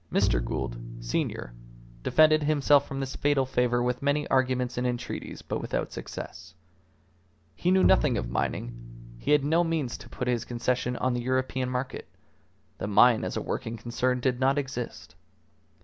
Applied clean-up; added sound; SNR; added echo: none; Bowed string instrument; 6 dB; none.